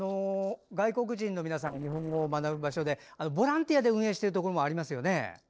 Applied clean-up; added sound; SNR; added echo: neural separator model SepFormer DNS4.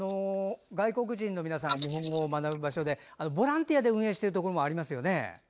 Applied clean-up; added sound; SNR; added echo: neural mask model Resemble Enhance denoiser.